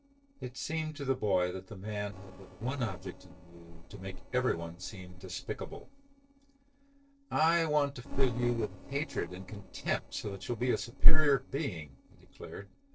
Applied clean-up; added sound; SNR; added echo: neural separator model SepFormer DNS4.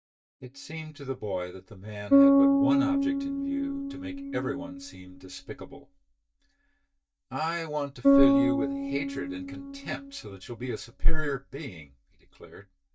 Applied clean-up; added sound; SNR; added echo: neural mask model DeepFilterNet 3.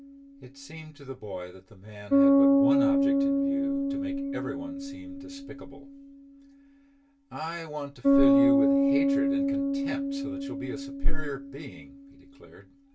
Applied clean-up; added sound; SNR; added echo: none; Bass guitar; -4 dB; reverberation time 0.1 s.